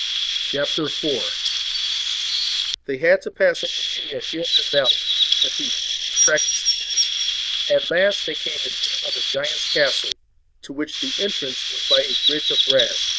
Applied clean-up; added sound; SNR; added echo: neural diffusion model UNIVERSE++.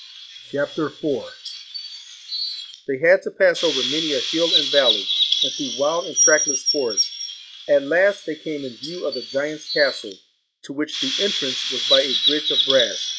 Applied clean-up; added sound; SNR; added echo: classical method log-MMSE.